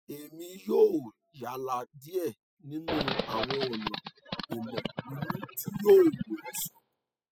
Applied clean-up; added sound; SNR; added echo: classical method spectral subtraction.